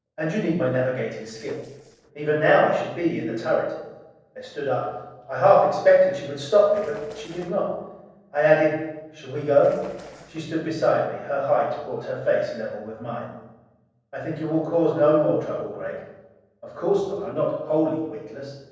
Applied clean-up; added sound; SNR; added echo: neural separator model SepFormer DNS4.